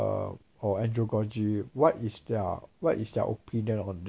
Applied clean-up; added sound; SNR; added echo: none; none; none; none.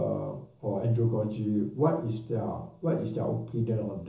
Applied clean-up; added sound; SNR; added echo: none; none; none; reverberation time 0.7 s.